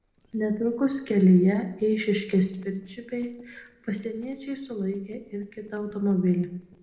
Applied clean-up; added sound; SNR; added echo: neural separator model SepFormer DNS4.